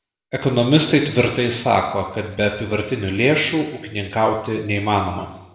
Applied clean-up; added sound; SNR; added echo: none; none; none; reverberation time 0.9 s.